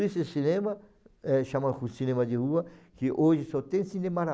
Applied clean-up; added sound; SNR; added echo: none; none; none; none.